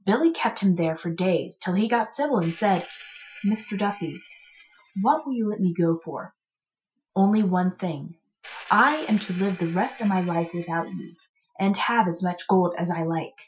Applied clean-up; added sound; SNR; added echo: classical method Wiener filter.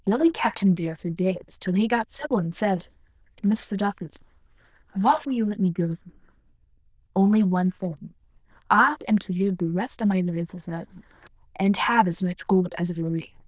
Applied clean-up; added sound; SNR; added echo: neural diffusion model UNIVERSE++.